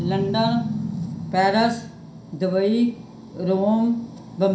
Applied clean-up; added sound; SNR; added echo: none; none; none; reverberation time 0.5 s.